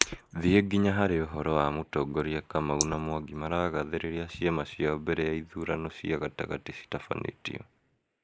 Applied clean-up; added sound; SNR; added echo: neural mask model Resemble Enhance denoiser.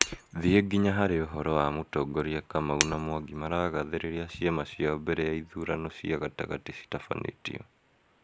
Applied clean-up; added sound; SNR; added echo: none; Shatter; 6 dB; none.